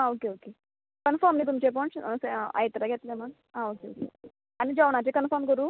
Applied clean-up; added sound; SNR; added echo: none; none; none; none.